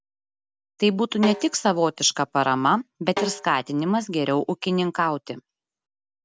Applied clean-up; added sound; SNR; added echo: none; Snare drum; 11 dB; none.